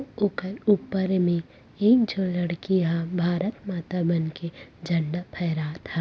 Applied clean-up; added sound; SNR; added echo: none; none; none; none.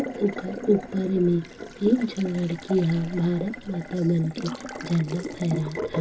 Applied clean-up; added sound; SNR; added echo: none; Water tap, faucet; 10 dB; reverberation time 0.2 s.